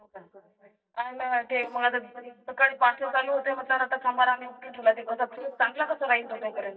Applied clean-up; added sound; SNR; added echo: neural mask model DeepFilterNet 3.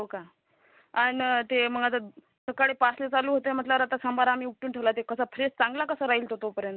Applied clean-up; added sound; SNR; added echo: none; none; none; none.